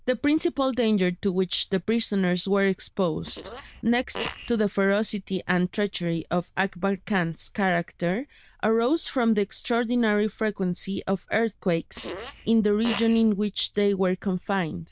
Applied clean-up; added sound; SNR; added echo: neural diffusion model UNIVERSE++.